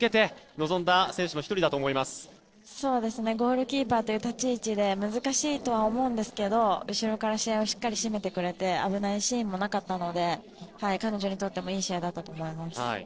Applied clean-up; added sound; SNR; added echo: neural separator model SepFormer DNS4.